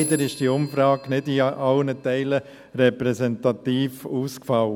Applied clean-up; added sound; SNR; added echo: none; Telephone; 19 dB; none.